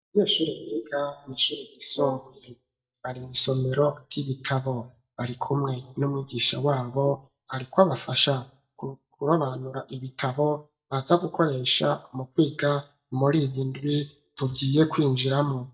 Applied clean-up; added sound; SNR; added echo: neural mask model DeepFilterNet 3.